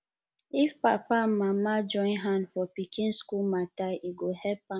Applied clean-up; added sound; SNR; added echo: none; none; none; none.